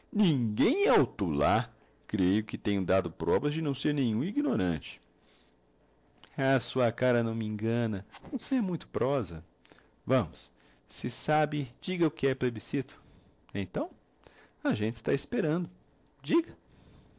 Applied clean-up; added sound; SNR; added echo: neural separator model SepFormer DNS4.